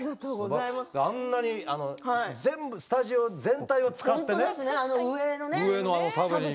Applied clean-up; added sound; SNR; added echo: none; none; none; none.